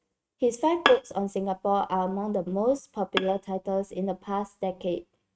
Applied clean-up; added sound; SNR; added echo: neural mask model RNNoise.